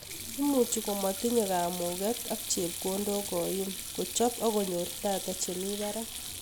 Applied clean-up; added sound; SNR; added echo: none; Sink (filling or washing); 7 dB; none.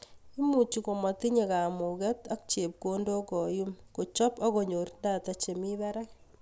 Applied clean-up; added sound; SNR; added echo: none; none; none; none.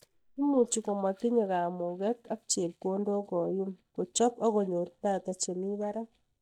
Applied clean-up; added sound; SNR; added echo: neural mask model DeepFilterNet 3.